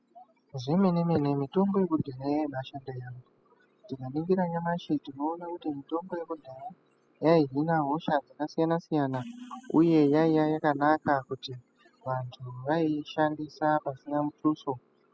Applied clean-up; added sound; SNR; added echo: classical method spectral subtraction.